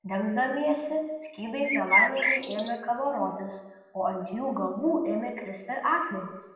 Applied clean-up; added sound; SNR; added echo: none; Bird; -3 dB; reverberation time 1.0 s.